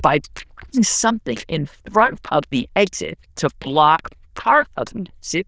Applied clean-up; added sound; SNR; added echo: neural diffusion model UNIVERSE++.